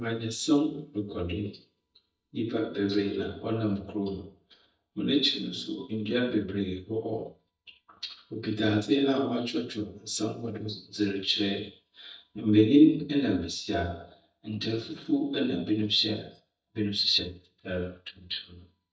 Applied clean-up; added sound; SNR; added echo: neural mask model DeepFilterNet 3.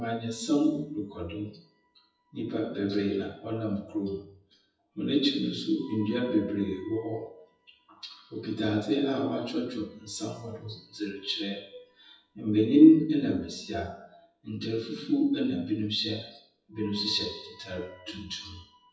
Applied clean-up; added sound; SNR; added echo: classical method WPE with log-MMSE.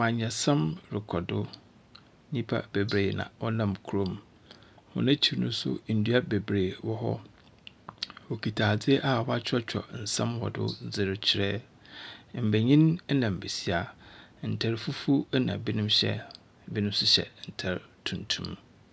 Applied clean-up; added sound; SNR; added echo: none; none; none; none.